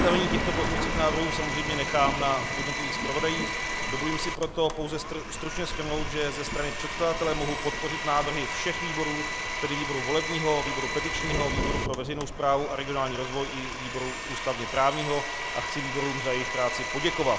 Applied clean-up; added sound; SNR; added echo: none; Thunder + Domestic sounds, home sounds; 1 dB; none.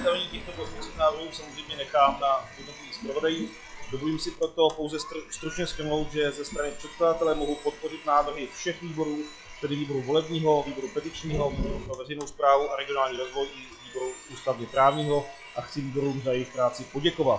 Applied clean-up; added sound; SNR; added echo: classical method log-MMSE.